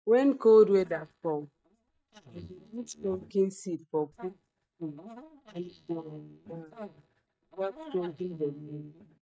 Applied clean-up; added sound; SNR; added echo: neural mask model DeepFilterNet 3.